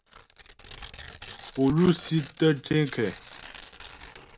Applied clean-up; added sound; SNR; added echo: none; Tearing; 15 dB; none.